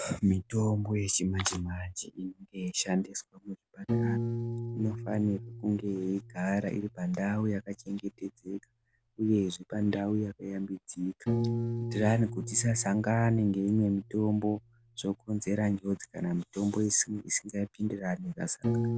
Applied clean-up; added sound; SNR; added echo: none; Piano; 8 dB; none.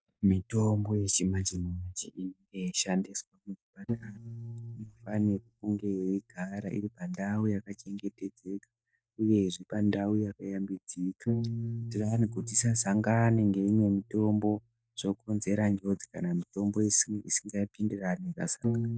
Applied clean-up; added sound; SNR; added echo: neural mask model DeepFilterNet 3.